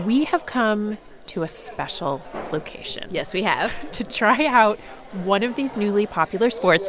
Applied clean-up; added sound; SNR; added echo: none; none; none; none.